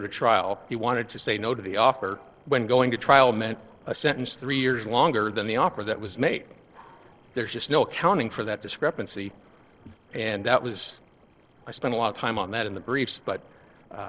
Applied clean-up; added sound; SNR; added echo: neural separator model SepFormer DNS4.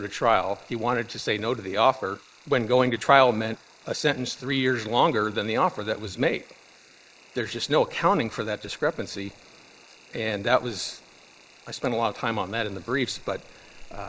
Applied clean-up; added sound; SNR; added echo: neural mask model Resemble Enhance denoiser.